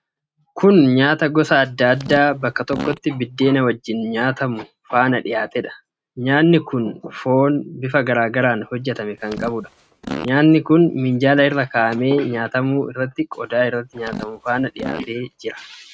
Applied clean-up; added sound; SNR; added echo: neural mask model RNNoise.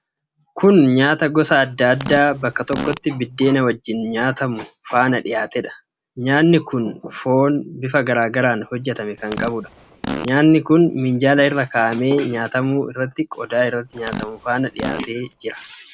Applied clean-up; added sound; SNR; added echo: none; Fart; 13 dB; none.